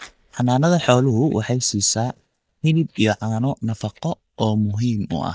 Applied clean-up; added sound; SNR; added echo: neural mask model DeepFilterNet 3.